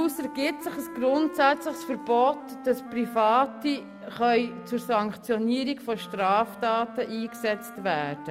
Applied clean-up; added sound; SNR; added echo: none; Wind instrument, woodwind instrument; 15 dB; none.